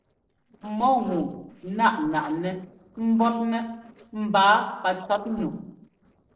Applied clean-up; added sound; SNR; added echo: neural separator model SepFormer DNS4.